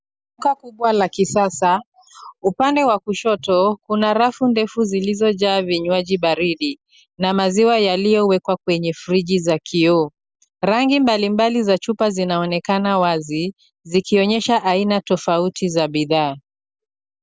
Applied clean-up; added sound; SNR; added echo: none; none; none; none.